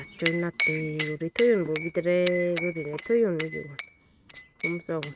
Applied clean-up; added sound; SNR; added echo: neural mask model RNNoise.